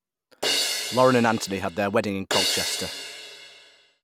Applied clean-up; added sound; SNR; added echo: none; Crash cymbal; 3 dB; none.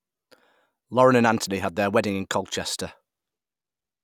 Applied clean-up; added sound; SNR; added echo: none; none; none; none.